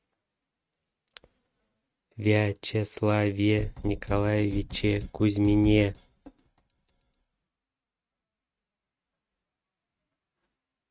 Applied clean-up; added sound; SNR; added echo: neural mask model RNNoise.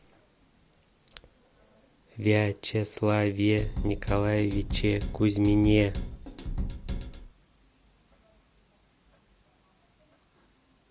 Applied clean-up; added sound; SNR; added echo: none; Drum kit; 4 dB; none.